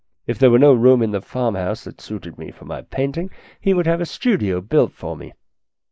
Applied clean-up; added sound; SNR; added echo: neural mask model Resemble Enhance denoiser.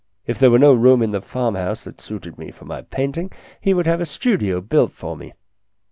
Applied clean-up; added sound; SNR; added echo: none; none; none; none.